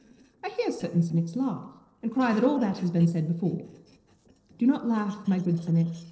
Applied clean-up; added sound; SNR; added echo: neural separator model SepFormer DNS4.